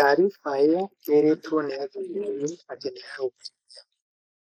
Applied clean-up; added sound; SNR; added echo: neural mask model Resemble Enhance denoiser.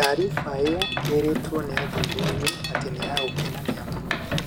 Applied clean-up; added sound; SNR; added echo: none; Mechanisms; -1 dB; none.